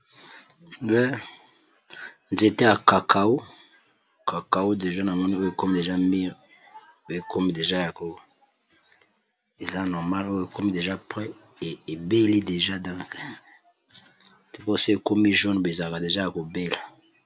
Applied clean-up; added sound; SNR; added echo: none; none; none; none.